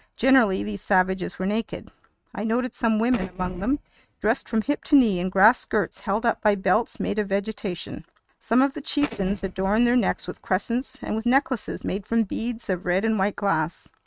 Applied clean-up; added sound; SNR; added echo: neural mask model RNNoise.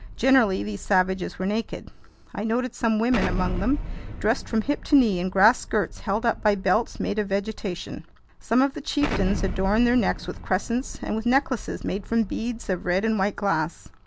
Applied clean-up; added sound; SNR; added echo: none; Explosion; 10 dB; none.